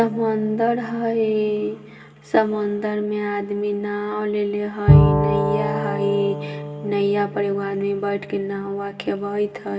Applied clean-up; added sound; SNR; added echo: none; Bowed string instrument; 2 dB; reverberation time 1.4 s.